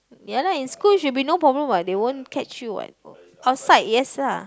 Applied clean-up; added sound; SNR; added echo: none; none; none; none.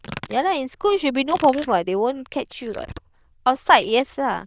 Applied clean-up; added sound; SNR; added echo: neural diffusion model UNIVERSE++.